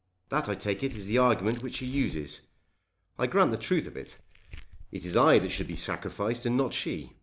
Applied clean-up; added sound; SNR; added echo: none; Tearing; 16 dB; none.